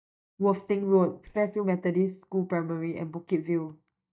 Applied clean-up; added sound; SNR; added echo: neural mask model DeepFilterNet 3.